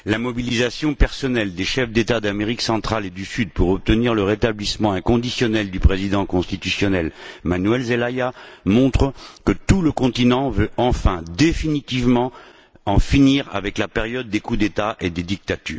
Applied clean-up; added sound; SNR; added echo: none; none; none; none.